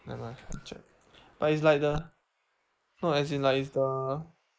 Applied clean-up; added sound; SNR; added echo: neural mask model Resemble Enhance denoiser.